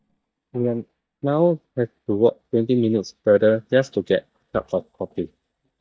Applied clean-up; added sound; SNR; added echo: neural mask model DeepFilterNet 3.